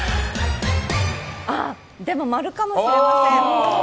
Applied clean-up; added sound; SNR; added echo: none; none; none; none.